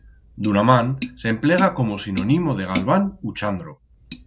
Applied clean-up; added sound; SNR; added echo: none; Tap; 13 dB; none.